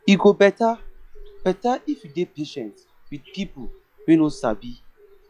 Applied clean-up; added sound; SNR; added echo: classical method log-MMSE.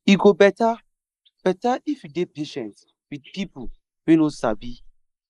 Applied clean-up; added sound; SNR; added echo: neural mask model Resemble Enhance denoiser.